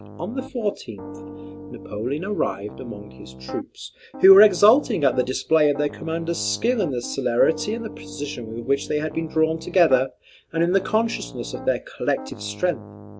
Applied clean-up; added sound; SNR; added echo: none; Piano; 15 dB; none.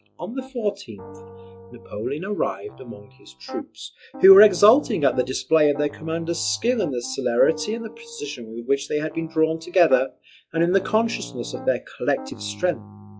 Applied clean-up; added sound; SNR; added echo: classical method log-MMSE.